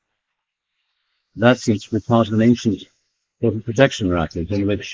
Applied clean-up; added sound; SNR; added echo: neural mask model Resemble Enhance denoiser.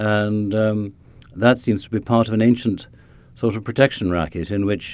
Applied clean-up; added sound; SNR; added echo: none; none; none; none.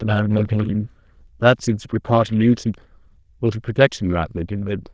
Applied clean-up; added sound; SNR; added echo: neural diffusion model UNIVERSE++.